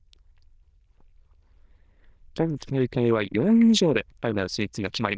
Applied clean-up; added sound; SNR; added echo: neural diffusion model UNIVERSE++.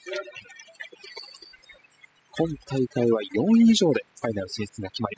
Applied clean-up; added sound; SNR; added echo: classical method spectral subtraction.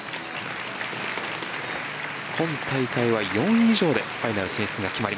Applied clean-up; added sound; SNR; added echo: none; none; none; none.